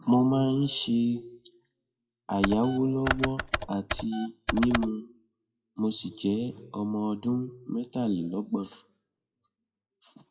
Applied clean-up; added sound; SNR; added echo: classical method WPE with log-MMSE.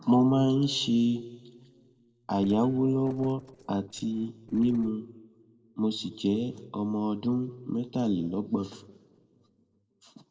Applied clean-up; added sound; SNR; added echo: neural separator model SepFormer DNS4.